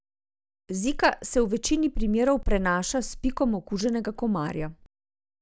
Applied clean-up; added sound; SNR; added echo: none; none; none; none.